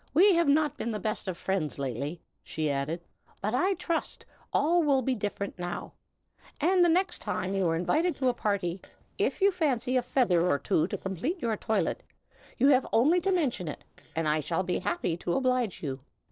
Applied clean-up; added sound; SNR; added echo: neural separator model SepFormer DNS4.